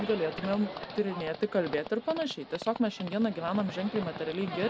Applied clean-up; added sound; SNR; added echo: none; Livestock, farm animals, working animals; 10 dB; none.